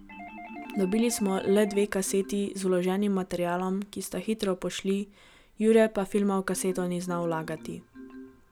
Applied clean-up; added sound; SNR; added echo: none; Doorbell + Marimba, xylophone; 18 dB; none.